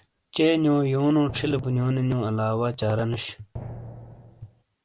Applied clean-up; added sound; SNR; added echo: none; Drum; 14 dB; none.